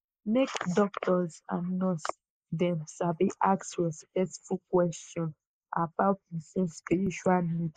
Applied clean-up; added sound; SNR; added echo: neural mask model Resemble Enhance denoiser.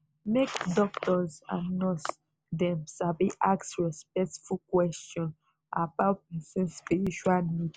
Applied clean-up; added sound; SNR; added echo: none; none; none; none.